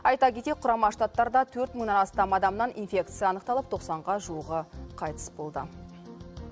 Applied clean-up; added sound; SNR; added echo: none; none; none; none.